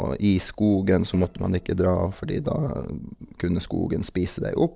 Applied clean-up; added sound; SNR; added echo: neural separator model SepFormer DNS4.